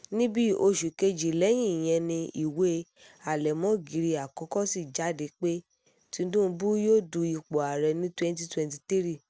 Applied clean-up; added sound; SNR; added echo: none; none; none; none.